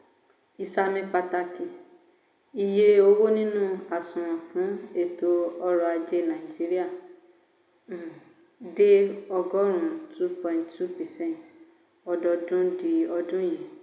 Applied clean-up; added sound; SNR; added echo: none; none; none; reverberation time 0.8 s.